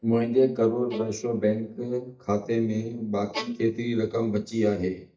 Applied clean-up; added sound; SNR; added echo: neural mask model DeepFilterNet 3.